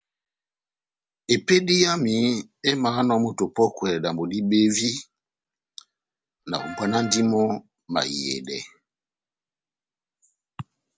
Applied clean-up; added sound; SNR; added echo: none; Wind instrument, woodwind instrument; 14 dB; none.